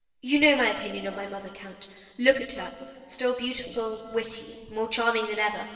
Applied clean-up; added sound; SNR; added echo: neural separator model SepFormer DNS4.